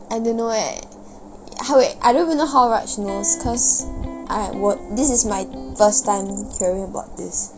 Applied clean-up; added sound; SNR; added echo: none; Electric guitar; 14 dB; none.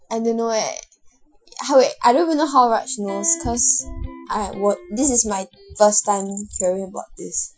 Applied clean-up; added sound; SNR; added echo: classical method Wiener filter.